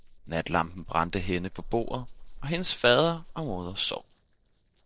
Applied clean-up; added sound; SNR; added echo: neural separator model SepFormer DNS4.